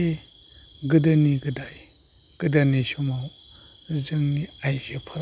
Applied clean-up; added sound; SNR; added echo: none; none; none; none.